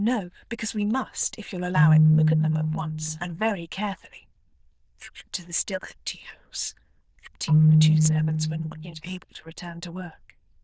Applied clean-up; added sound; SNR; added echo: neural diffusion model UNIVERSE++.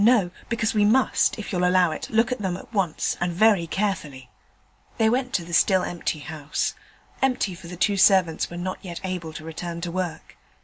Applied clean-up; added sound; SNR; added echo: none; none; none; none.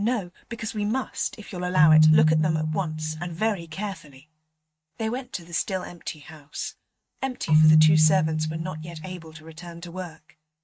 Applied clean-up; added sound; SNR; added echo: neural mask model RNNoise.